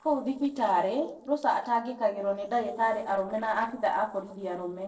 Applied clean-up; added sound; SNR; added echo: neural separator model SepFormer DNS4.